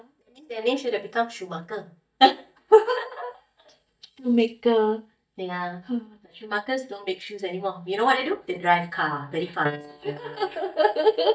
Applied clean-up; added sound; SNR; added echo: neural mask model DeepFilterNet 3.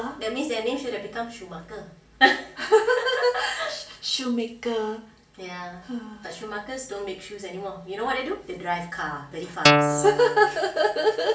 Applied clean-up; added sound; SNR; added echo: none; Guitar; -5 dB; reverberation time 0.4 s.